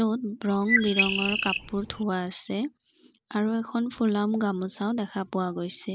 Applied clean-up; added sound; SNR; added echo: none; Bird; 0 dB; none.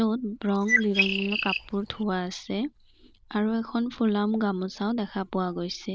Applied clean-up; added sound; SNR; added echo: neural diffusion model UNIVERSE++.